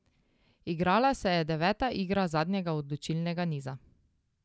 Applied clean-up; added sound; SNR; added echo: none; none; none; none.